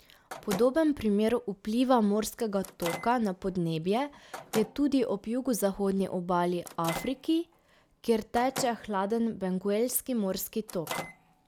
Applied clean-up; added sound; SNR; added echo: none; Microwave oven; 15 dB; none.